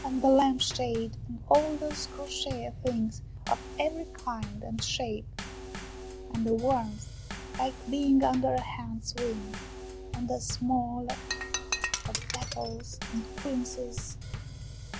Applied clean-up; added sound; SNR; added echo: none; Shatter + Bass drum / Snare drum / Drum kit; 8 dB; none.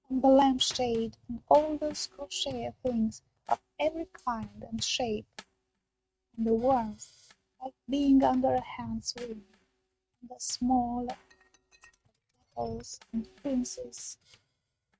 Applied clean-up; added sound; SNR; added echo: neural mask model RNNoise.